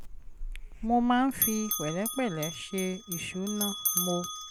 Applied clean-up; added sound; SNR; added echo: none; Bell; 4 dB; none.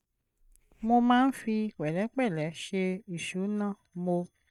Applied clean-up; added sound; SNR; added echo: neural mask model DeepFilterNet 3.